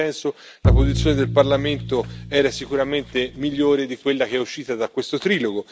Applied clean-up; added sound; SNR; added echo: none; Bowed string instrument; 1 dB; none.